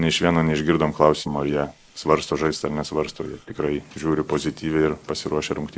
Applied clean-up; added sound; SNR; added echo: neural mask model Resemble Enhance denoiser.